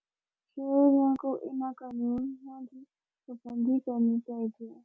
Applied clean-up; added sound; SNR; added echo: none; none; none; none.